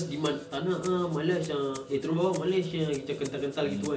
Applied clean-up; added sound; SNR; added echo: none; Keyboard (musical) + Rattle (instrument); 17 dB; none.